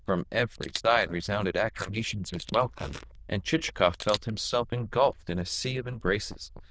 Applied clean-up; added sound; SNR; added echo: neural diffusion model UNIVERSE++.